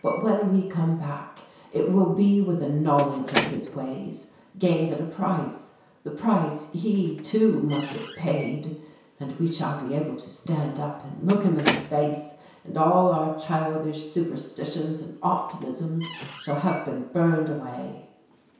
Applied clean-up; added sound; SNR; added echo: none; Squeak / Slam / Wood; 12 dB; reverberation time 0.7 s.